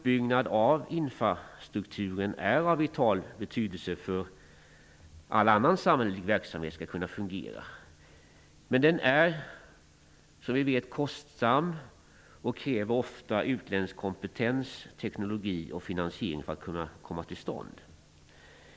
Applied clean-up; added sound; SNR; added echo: none; none; none; none.